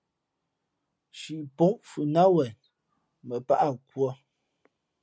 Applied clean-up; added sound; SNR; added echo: none; none; none; none.